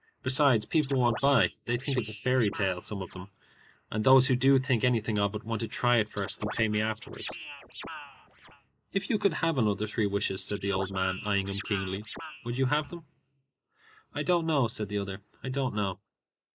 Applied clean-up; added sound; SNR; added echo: neural mask model Resemble Enhance denoiser.